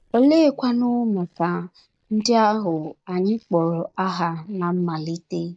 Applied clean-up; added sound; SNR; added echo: neural mask model DeepFilterNet 3.